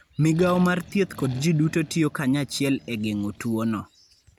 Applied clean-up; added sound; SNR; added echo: none; Accelerating, revving, vroom; 20 dB; none.